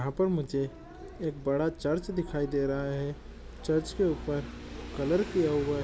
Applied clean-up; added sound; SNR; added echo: none; none; none; none.